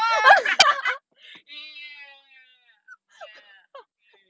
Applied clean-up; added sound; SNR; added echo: none; none; none; none.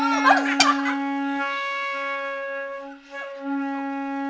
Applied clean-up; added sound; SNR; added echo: none; Wind instrument, woodwind instrument; 0 dB; reverberation time 0.4 s.